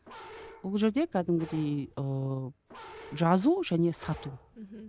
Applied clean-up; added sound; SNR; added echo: none; Bark; 19 dB; none.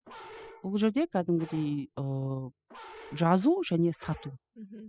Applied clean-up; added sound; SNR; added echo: classical method spectral subtraction.